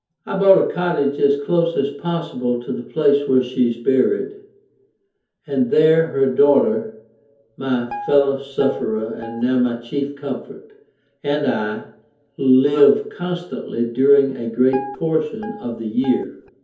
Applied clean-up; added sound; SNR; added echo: none; Guitar; 15 dB; reverberation time 0.5 s.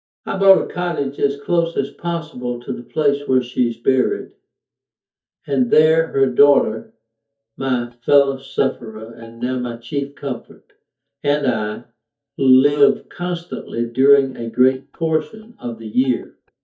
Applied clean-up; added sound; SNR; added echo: neural mask model DeepFilterNet 3.